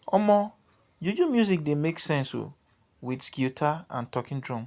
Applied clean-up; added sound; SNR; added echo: none; none; none; none.